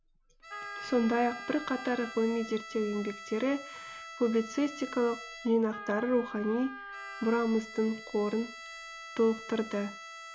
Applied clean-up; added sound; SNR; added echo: none; Wind instrument, woodwind instrument + Bowed string instrument; 13 dB; none.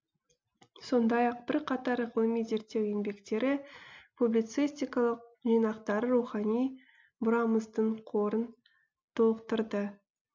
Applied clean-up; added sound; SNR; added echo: none; none; none; none.